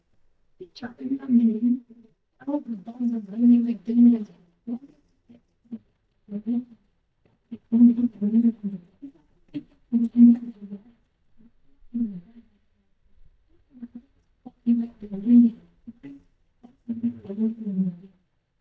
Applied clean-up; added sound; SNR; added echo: neural mask model DeepFilterNet 3.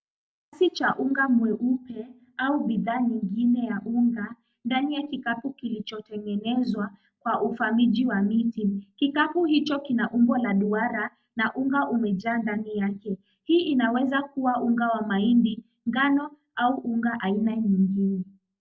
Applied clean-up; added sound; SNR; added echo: none; none; none; none.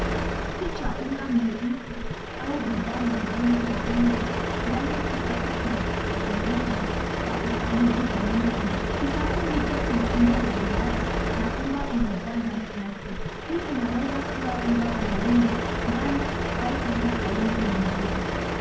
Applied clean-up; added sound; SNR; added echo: none; Truck; -1 dB; reverberation time 0.4 s.